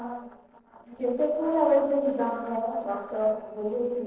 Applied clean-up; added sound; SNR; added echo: neural separator model SepFormer DNS4.